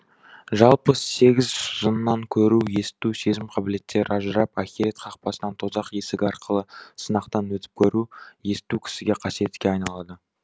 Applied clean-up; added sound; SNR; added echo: none; none; none; none.